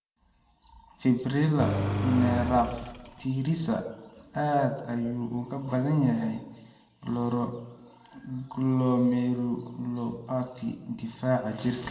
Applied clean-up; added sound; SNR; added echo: none; Engine; 3 dB; reverberation time 0.7 s.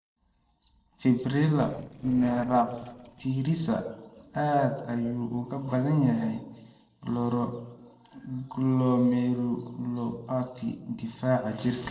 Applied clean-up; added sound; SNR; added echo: neural separator model SepFormer DNS4.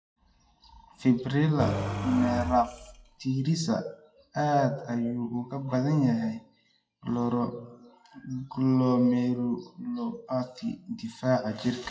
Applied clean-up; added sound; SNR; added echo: classical method WPE with log-MMSE.